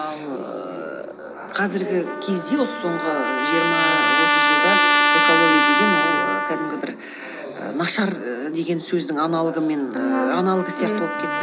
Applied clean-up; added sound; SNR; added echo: none; Trumpet; -1 dB; none.